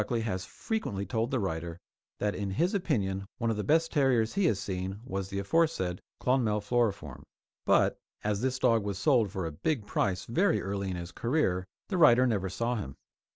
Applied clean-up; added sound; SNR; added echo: none; none; none; none.